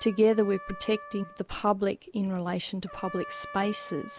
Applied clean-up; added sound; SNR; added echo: none; Trumpet; 16 dB; none.